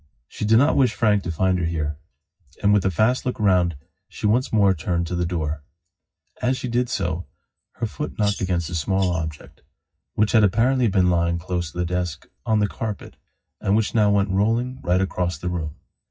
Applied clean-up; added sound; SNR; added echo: classical method WPE with log-MMSE.